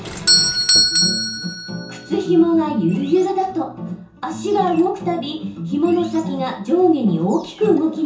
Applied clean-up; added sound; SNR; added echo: none; Doorbell; 5 dB; reverberation time 0.6 s.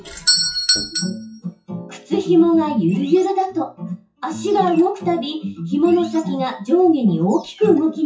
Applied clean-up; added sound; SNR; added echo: classical method WPE with log-MMSE.